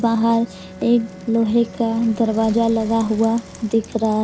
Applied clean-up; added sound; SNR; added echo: none; Bicycle + Bowed string instrument; 17 dB; none.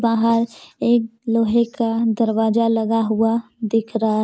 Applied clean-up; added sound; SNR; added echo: none; none; none; none.